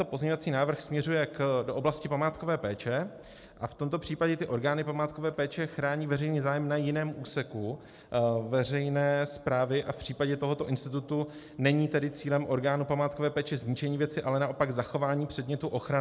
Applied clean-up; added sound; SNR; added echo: none; none; none; none.